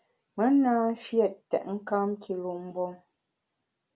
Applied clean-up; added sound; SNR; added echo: none; none; none; none.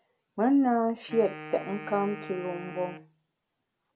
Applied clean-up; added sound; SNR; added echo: none; Wind instrument, woodwind instrument; 14 dB; none.